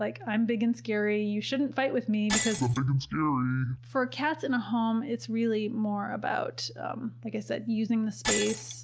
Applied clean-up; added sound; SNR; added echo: none; Shatter; 11 dB; none.